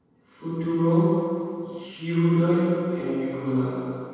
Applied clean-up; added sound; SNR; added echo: none; none; none; reverberation time 2.1 s.